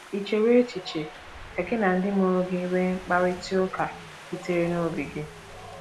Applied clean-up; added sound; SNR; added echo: none; Wind; 16 dB; none.